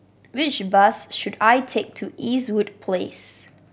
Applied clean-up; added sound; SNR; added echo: none; none; none; none.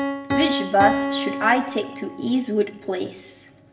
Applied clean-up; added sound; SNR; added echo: none; Piano; 4 dB; reverberation time 0.7 s.